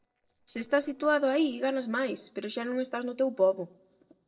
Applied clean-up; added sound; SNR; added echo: neural separator model SepFormer DNS4.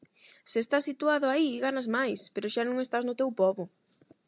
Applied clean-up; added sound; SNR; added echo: none; none; none; none.